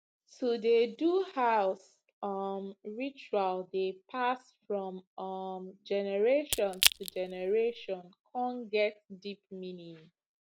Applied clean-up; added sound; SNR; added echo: none; Crack / Crushing; 0 dB; none.